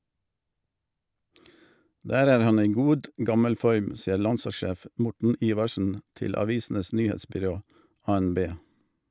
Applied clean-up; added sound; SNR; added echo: none; none; none; none.